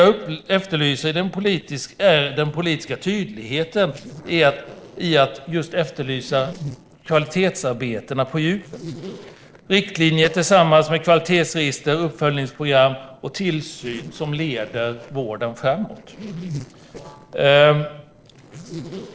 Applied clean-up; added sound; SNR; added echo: neural separator model SepFormer DNS4.